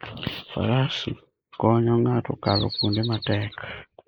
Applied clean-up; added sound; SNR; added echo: neural mask model Resemble Enhance denoiser.